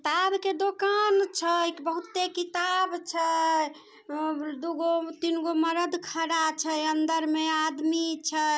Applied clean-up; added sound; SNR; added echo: none; none; none; none.